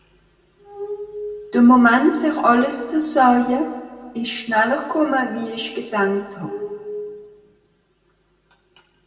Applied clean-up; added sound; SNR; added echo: none; Glass; 13 dB; reverberation time 1.8 s.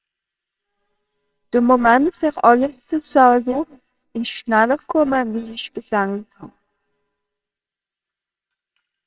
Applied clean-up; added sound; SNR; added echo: neural separator model SepFormer WHAMR!.